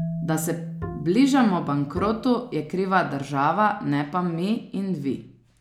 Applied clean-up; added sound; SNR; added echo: none; Marimba, xylophone + Bowed string instrument; 12 dB; none.